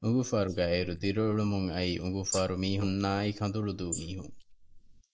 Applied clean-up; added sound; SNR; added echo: neural mask model Resemble Enhance denoiser.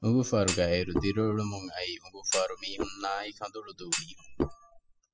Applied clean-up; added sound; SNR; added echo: classical method spectral subtraction.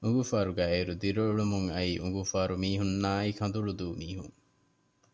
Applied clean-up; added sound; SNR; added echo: none; none; none; none.